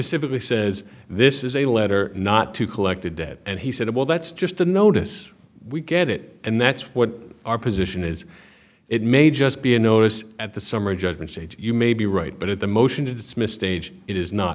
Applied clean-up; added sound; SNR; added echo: none; none; none; none.